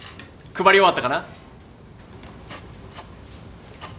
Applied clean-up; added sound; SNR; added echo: none; none; none; none.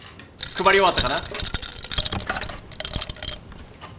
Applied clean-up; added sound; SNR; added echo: none; Coin (dropping); 0 dB; none.